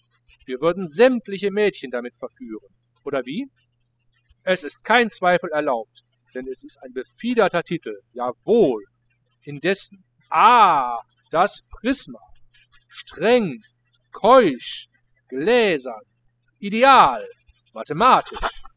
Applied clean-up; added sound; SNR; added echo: classical method spectral subtraction.